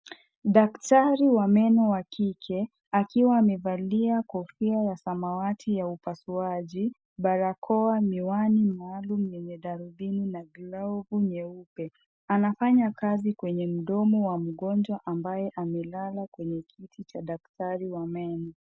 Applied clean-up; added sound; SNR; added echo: none; none; none; none.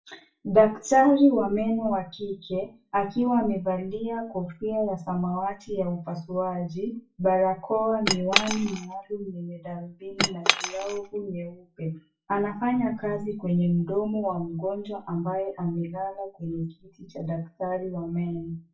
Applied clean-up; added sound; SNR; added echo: classical method WPE with log-MMSE.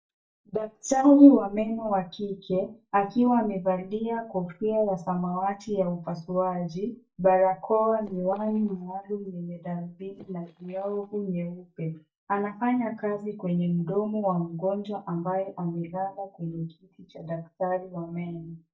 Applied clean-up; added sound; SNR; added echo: neural mask model DeepFilterNet 3.